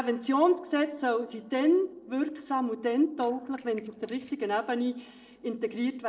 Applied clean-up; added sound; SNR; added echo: neural separator model SepFormer DNS4.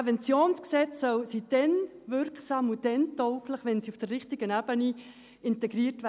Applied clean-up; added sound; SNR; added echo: none; none; none; none.